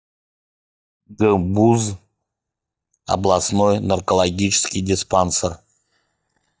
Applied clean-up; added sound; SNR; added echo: neural mask model DeepFilterNet 3.